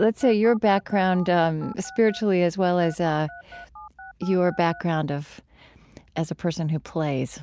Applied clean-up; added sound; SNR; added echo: none; Telephone; 19 dB; none.